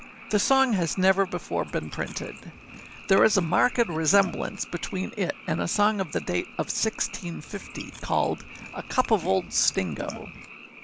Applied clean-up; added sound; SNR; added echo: none; Chewing, mastication + Frog; 16 dB; none.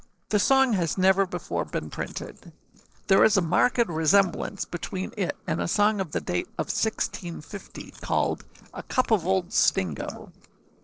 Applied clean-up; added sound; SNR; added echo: neural separator model SepFormer DNS4.